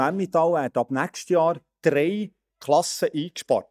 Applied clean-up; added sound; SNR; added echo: neural mask model DeepFilterNet 3.